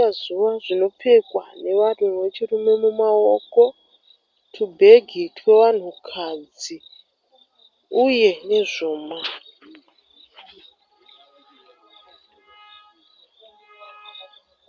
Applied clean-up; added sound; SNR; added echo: none; none; none; none.